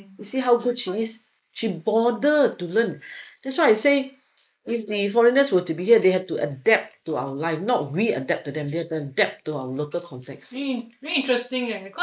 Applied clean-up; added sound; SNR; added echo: neural mask model Resemble Enhance denoiser.